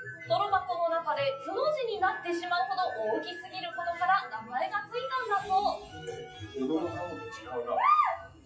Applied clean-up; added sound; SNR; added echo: classical method WPE with log-MMSE.